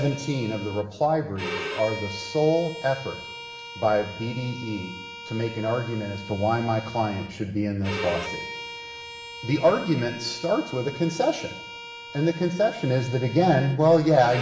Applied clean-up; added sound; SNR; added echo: none; Bowed string instrument; 13 dB; reverberation time 0.9 s.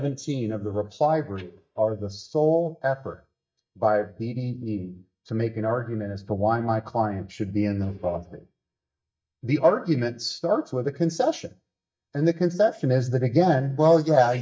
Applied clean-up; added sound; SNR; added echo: neural mask model DeepFilterNet 3.